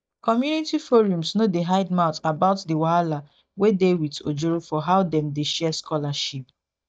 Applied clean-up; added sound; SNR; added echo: neural mask model DeepFilterNet 3.